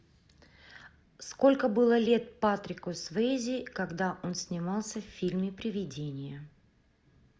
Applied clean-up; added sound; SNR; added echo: none; none; none; none.